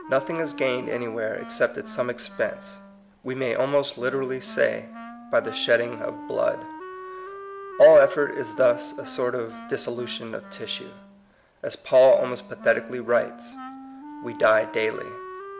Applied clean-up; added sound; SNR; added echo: none; Wind instrument, woodwind instrument; 16 dB; none.